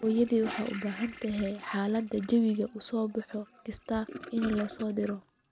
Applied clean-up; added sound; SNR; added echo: none; Toilet flush / Gurgling; 15 dB; none.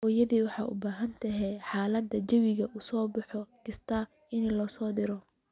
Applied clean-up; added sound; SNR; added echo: none; none; none; none.